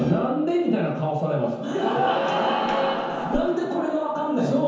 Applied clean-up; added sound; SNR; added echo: none; Meow; 14 dB; reverberation time 0.9 s.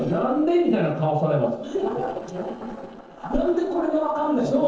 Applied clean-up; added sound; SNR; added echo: neural separator model SepFormer DNS4.